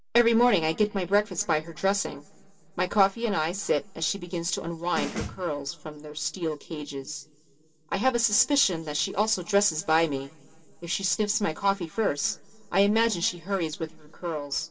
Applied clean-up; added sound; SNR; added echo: none; Snare drum; 10 dB; reverberation time 0.1 s.